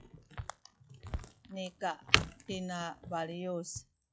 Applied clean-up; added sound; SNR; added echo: classical method log-MMSE.